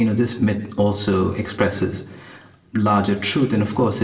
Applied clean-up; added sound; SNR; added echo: none; none; none; reverberation time 0.8 s.